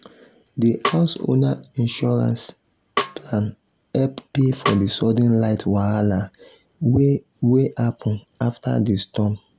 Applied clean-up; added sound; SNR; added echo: none; Snare drum; 9 dB; none.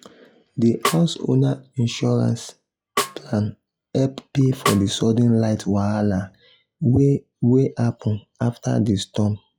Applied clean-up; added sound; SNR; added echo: classical method log-MMSE.